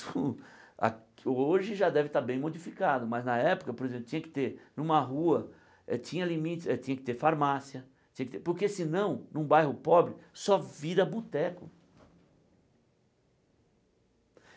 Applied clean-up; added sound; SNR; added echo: none; none; none; none.